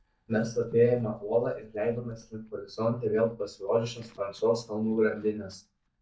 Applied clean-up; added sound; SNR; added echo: neural mask model DeepFilterNet 3.